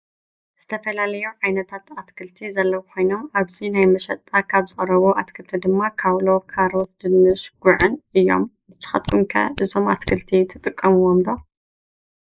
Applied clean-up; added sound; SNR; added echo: neural mask model Resemble Enhance denoiser.